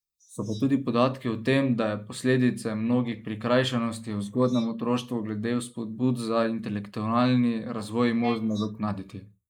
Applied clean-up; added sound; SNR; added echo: neural mask model Resemble Enhance denoiser.